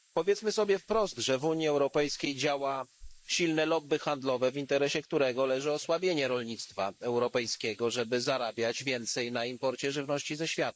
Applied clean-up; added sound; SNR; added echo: neural mask model Resemble Enhance denoiser.